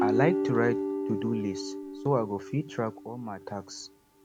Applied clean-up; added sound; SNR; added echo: none; Guitar; 2 dB; none.